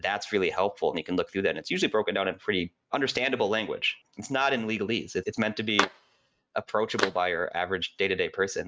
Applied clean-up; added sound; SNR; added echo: neural mask model RNNoise.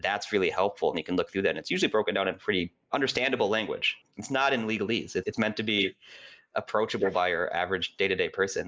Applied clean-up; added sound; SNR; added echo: neural mask model Resemble Enhance denoiser.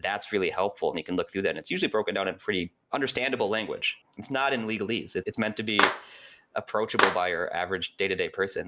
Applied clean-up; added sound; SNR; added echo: none; Clapping; 0 dB; none.